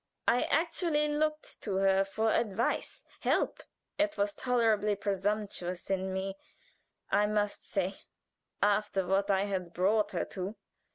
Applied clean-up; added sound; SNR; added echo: none; none; none; none.